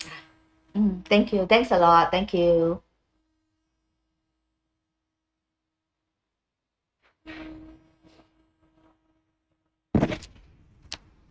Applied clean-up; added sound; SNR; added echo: neural mask model RNNoise.